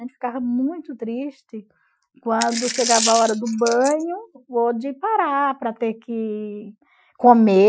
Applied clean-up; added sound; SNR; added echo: classical method Wiener filter.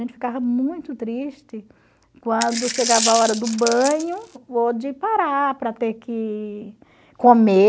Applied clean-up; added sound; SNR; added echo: none; Coin (dropping); 7 dB; none.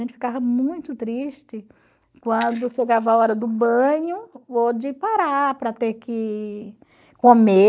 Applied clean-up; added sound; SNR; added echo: neural mask model DeepFilterNet 3.